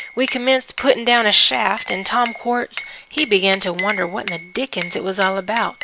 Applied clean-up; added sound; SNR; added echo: none; Glass; 12 dB; none.